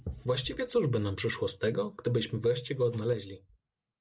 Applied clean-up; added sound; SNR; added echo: none; none; none; none.